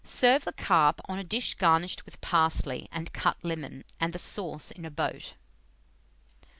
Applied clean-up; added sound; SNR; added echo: none; none; none; none.